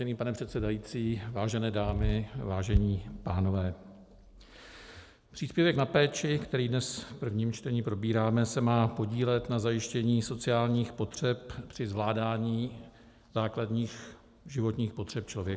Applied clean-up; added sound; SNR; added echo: none; none; none; none.